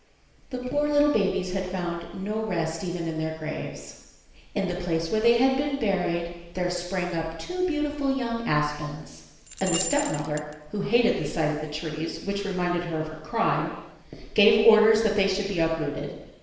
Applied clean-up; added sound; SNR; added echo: none; Rattle / Keys jangling; 9 dB; reverberation time 1.0 s.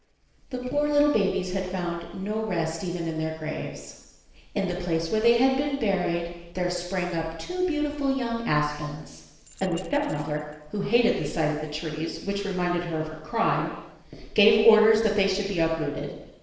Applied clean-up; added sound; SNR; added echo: neural separator model SepFormer DNS4.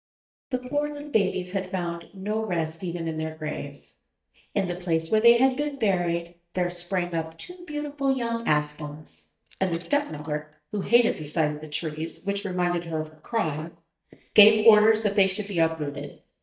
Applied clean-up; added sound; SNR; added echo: neural mask model DeepFilterNet 3.